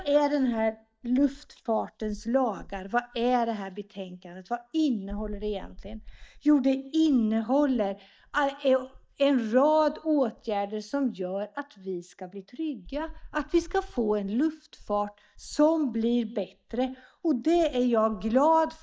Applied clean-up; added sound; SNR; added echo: neural mask model DeepFilterNet 3.